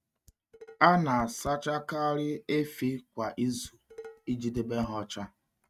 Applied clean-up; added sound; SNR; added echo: neural mask model RNNoise.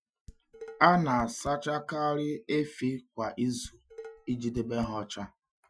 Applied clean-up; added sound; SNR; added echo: classical method Wiener filter.